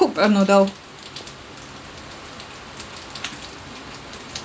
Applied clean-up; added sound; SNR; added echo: none; none; none; none.